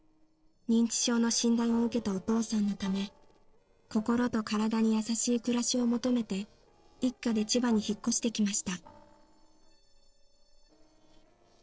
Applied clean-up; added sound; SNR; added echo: neural separator model SepFormer DNS4.